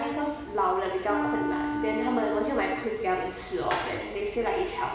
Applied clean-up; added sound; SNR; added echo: none; Wind instrument, woodwind instrument; 3 dB; reverberation time 1.1 s.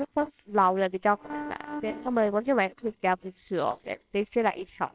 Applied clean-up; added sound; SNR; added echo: neural separator model SepFormer WHAMR!.